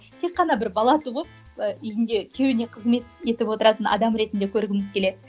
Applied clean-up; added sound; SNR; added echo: none; none; none; none.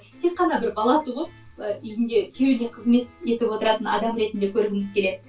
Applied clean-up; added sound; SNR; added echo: none; none; none; reverberation time 0.1 s.